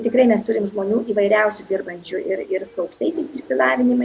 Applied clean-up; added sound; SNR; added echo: none; none; none; none.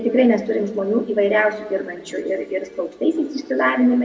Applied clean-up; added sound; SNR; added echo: none; none; none; reverberation time 1.2 s.